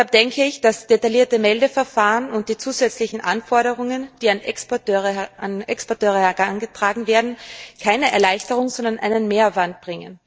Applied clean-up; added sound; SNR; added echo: neural mask model DeepFilterNet 3.